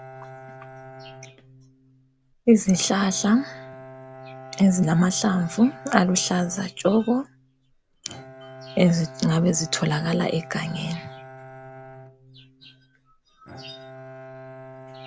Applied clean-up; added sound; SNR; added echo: none; Bowed string instrument; 18 dB; none.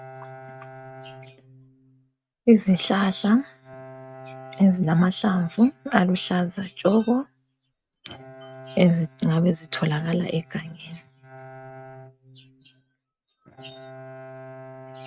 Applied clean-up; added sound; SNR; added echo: neural mask model RNNoise.